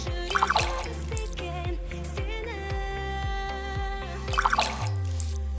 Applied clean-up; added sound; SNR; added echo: none; Splash, splatter; -1 dB; none.